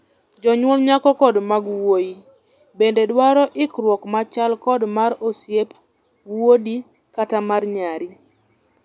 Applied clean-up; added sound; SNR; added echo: none; none; none; none.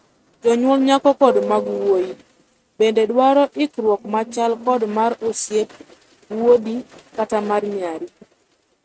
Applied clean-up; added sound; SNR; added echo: neural mask model RNNoise.